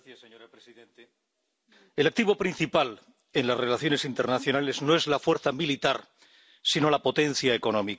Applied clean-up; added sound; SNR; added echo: none; none; none; none.